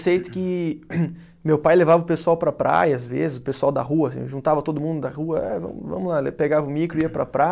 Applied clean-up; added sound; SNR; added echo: none; Cough; 19 dB; none.